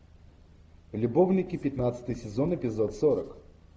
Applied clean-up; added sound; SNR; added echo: none; Writing; 19 dB; none.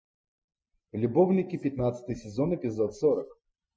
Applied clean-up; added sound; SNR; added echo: classical method Wiener filter.